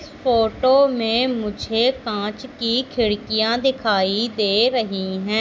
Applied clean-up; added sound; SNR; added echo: none; none; none; none.